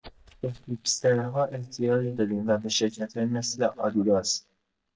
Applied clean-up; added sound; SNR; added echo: neural mask model DeepFilterNet 3.